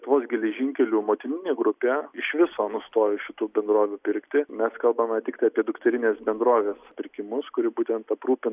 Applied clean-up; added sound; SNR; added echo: none; none; none; none.